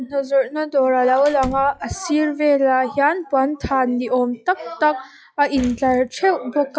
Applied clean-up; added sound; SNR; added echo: classical method log-MMSE.